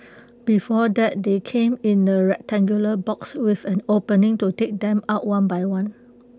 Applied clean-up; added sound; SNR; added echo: none; none; none; none.